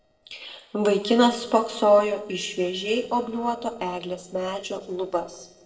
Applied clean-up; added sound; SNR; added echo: neural separator model SepFormer DNS4.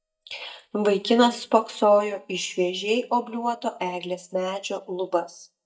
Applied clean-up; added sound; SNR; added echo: neural mask model DeepFilterNet 3.